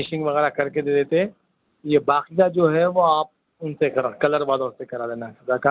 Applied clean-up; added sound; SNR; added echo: none; none; none; none.